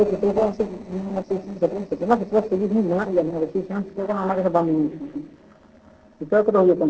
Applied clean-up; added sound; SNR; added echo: neural separator model SepFormer DNS4.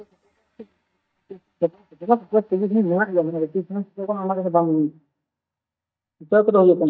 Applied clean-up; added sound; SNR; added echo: neural mask model DeepFilterNet 3.